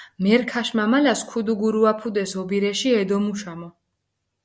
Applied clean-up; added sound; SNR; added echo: none; none; none; none.